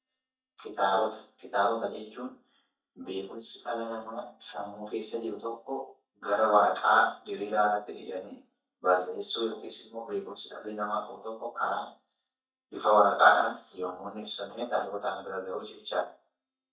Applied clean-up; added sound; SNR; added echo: neural mask model DeepFilterNet 3.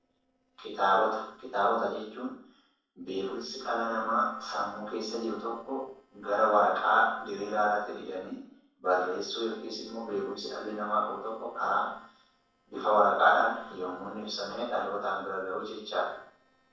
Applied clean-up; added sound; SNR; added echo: neural separator model SepFormer DNS4.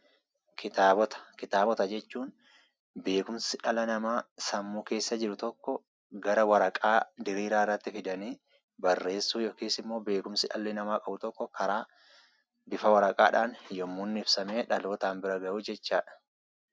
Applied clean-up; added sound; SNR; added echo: none; none; none; none.